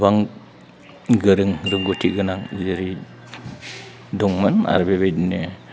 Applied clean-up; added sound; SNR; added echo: none; Glockenspiel; 17 dB; none.